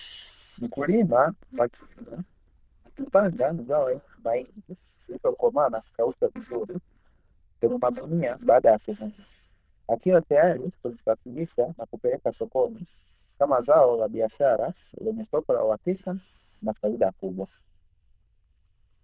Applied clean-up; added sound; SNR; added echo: neural diffusion model UNIVERSE++.